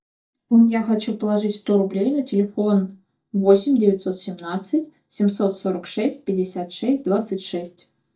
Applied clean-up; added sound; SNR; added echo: neural mask model DeepFilterNet 3.